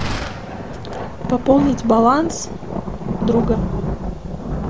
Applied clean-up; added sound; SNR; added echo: none; Thunder; 4 dB; none.